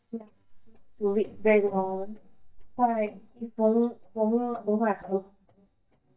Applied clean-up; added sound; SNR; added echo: neural mask model DeepFilterNet 3.